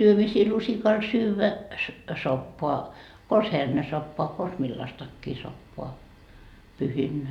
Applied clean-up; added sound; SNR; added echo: none; none; none; none.